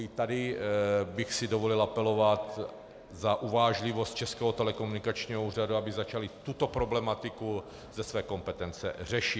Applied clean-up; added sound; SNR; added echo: none; none; none; none.